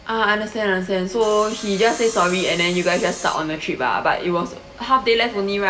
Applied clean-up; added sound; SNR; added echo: none; Sawing; 16 dB; reverberation time 0.8 s.